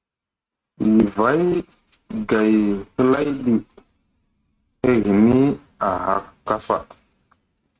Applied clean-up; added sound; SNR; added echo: neural mask model RNNoise.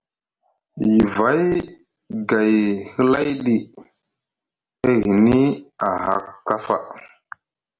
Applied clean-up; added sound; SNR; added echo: none; none; none; none.